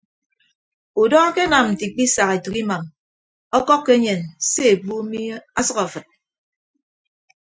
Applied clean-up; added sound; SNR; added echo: classical method Wiener filter.